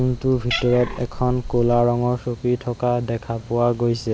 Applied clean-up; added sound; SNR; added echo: none; Cat; 11 dB; none.